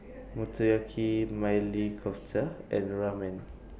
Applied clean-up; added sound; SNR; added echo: none; none; none; none.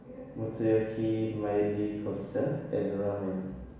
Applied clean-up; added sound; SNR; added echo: none; none; none; reverberation time 1.1 s.